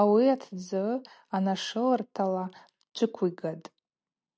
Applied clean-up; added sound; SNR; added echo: none; none; none; none.